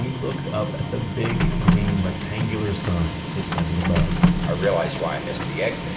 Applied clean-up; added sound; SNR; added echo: none; Printer; -1 dB; reverberation time 2.7 s.